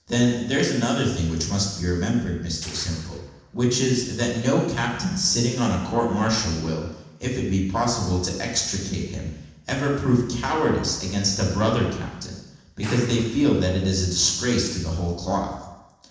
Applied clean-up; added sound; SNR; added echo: neural separator model SepFormer DNS4.